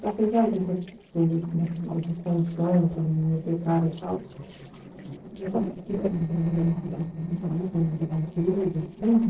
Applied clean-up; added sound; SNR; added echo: neural separator model SepFormer DNS4.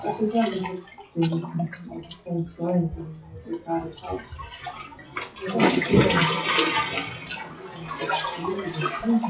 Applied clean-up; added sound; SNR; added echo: classical method WPE with log-MMSE.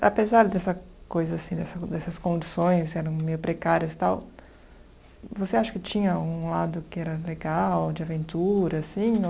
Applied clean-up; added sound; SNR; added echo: none; none; none; none.